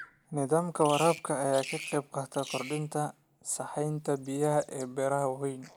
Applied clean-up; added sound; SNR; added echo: none; Bird vocalization, bird call, bird song; 16 dB; none.